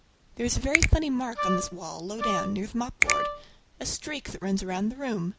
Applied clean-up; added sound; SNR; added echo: none; Finger snapping + Wind instrument, woodwind instrument; 0 dB; none.